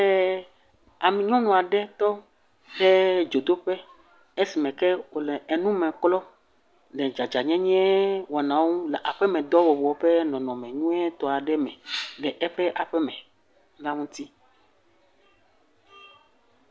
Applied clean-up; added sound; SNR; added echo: none; none; none; none.